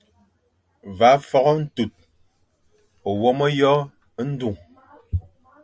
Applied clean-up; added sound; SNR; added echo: none; none; none; none.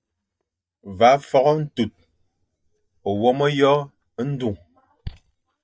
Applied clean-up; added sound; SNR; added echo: neural mask model DeepFilterNet 3.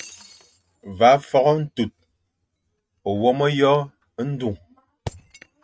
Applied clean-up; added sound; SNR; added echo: neural mask model RNNoise.